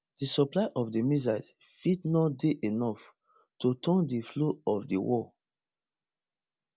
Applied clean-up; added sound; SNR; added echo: none; none; none; none.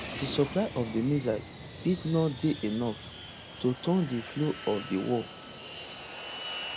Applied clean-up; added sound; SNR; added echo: none; Fixed-wing aircraft, airplane; 11 dB; none.